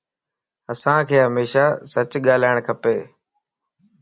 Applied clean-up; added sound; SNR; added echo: none; none; none; none.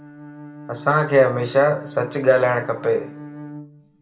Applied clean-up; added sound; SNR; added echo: none; Bowed string instrument; 17 dB; reverberation time 0.5 s.